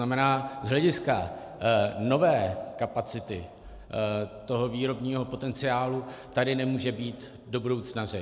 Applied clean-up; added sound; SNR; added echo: none; none; none; none.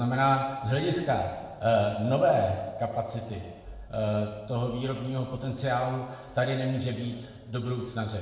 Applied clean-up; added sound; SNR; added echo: none; none; none; reverberation time 0.9 s.